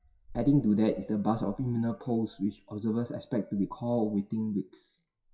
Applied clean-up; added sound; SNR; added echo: classical method WPE with log-MMSE.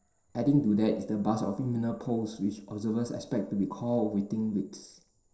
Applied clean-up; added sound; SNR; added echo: neural separator model SepFormer DNS4.